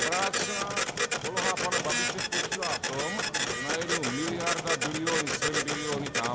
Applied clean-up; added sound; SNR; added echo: none; Printer; -4 dB; none.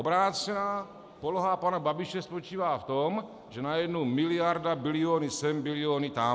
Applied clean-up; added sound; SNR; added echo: none; none; none; none.